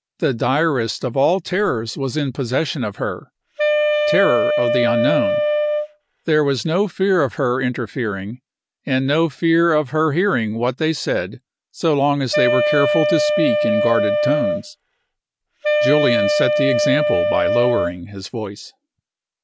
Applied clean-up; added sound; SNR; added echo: none; Wind instrument, woodwind instrument; -2 dB; none.